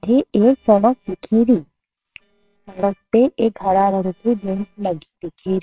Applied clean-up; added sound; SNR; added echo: neural separator model SepFormer WHAMR!.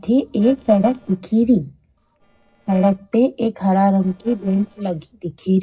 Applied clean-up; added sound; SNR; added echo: neural separator model SepFormer DNS4.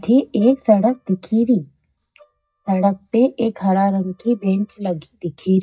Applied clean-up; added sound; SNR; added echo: neural mask model DeepFilterNet 3.